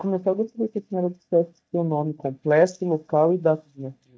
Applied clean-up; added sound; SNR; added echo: neural mask model DeepFilterNet 3.